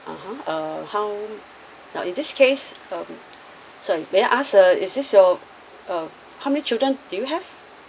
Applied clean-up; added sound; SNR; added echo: none; none; none; none.